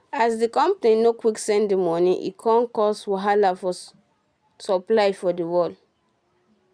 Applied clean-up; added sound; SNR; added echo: none; none; none; none.